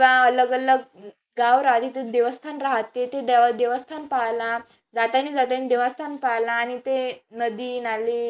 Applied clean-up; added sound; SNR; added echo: neural mask model Resemble Enhance denoiser.